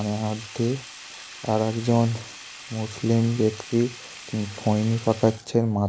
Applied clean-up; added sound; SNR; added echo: none; Sink (filling or washing); 17 dB; none.